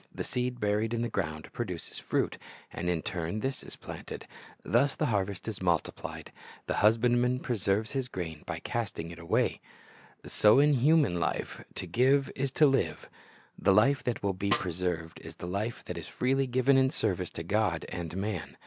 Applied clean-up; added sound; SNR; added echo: none; Snare drum; 8 dB; none.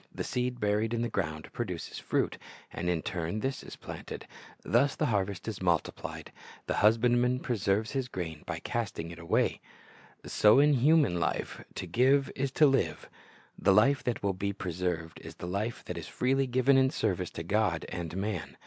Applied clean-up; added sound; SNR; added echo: none; none; none; none.